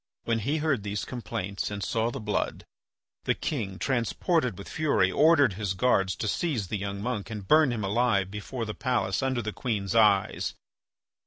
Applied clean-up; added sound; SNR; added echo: none; none; none; none.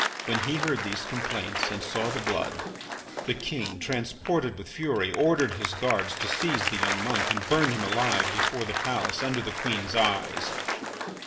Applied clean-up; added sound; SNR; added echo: none; Applause; 2 dB; reverberation time 2.5 s.